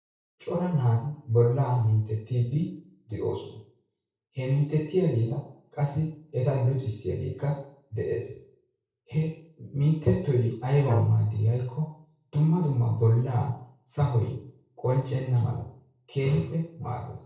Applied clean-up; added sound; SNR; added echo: neural separator model SepFormer DNS4.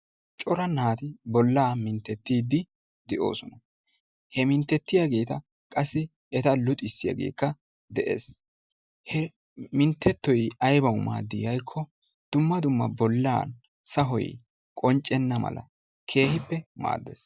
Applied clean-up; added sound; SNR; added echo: none; none; none; none.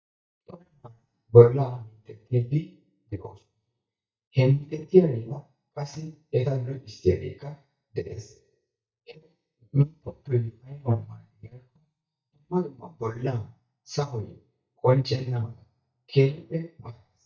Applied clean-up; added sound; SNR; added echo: neural mask model DeepFilterNet 3.